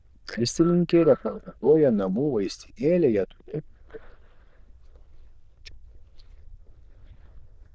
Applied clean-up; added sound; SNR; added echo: neural diffusion model UNIVERSE++.